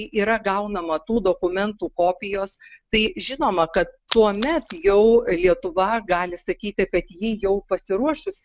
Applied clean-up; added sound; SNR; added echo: none; Splash, splatter; 12 dB; none.